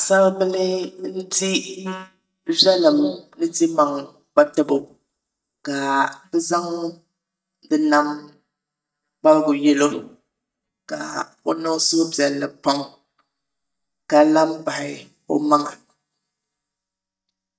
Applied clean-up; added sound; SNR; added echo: neural mask model DeepFilterNet 3.